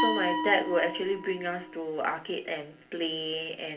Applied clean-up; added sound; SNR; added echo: none; Glass; 5 dB; reverberation time 0.3 s.